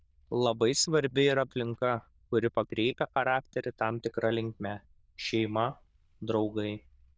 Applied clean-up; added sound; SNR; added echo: neural diffusion model UNIVERSE++.